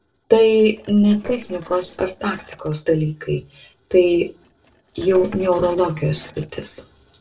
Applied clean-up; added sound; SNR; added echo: neural separator model SepFormer DNS4.